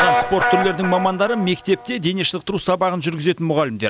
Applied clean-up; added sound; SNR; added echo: none; Guitar; 4 dB; none.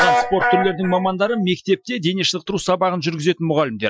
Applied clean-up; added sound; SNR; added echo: classical method Wiener filter.